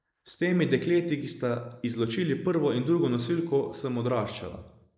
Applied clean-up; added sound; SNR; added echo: neural mask model Resemble Enhance denoiser.